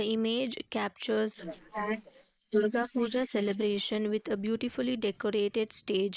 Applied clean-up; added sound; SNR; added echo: neural mask model Resemble Enhance denoiser.